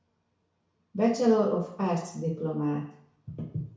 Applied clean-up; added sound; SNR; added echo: none; none; none; reverberation time 0.6 s.